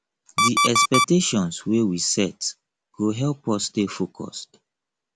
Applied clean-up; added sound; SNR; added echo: none; Alarm; -2 dB; none.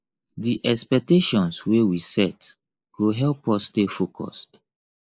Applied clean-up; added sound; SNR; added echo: neural mask model Resemble Enhance denoiser.